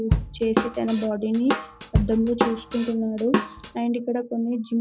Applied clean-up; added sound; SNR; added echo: none; Drum / Drum kit; 1 dB; none.